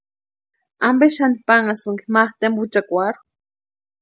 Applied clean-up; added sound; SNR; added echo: none; none; none; none.